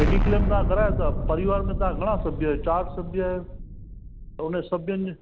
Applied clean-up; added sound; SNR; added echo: none; Explosion; -1 dB; none.